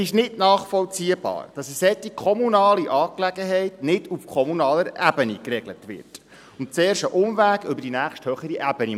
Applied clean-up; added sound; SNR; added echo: none; none; none; none.